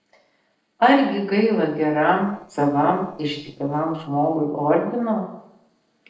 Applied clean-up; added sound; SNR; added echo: neural separator model SepFormer DNS4.